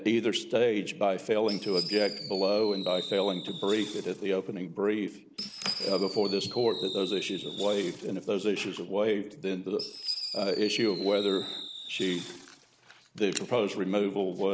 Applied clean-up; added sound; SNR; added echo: none; Fireworks; 10 dB; none.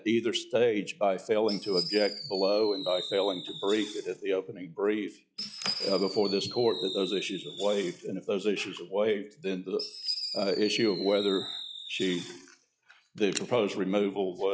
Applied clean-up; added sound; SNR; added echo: classical method log-MMSE.